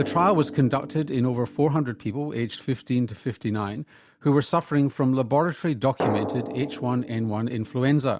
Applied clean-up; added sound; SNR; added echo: none; Drum; 12 dB; none.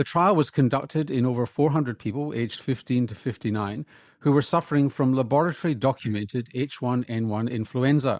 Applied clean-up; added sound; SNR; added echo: neural mask model Resemble Enhance denoiser.